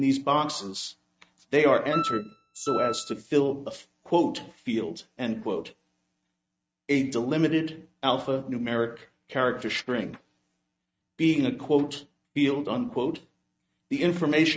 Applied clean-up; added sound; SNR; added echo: neural mask model RNNoise.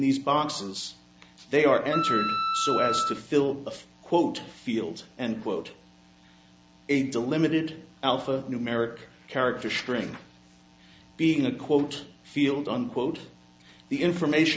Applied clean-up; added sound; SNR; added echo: none; Wind instrument, woodwind instrument; 0 dB; none.